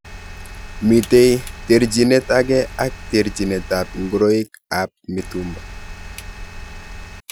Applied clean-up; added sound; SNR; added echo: none; Engine; 14 dB; none.